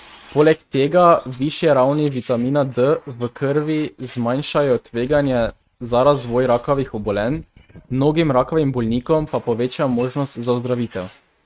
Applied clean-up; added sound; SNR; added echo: neural mask model RNNoise.